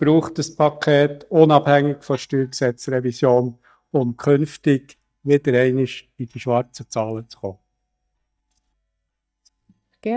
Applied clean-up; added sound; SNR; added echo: neural mask model DeepFilterNet 3.